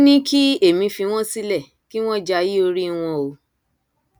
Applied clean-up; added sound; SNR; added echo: none; none; none; none.